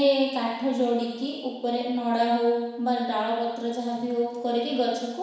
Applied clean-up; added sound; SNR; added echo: none; none; none; reverberation time 1.1 s.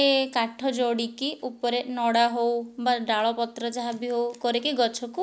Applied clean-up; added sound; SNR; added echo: none; none; none; none.